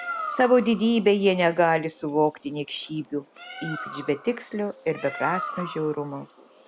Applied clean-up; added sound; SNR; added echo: none; Bird; 13 dB; none.